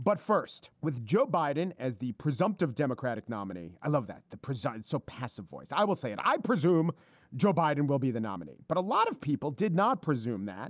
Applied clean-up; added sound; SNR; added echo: none; none; none; none.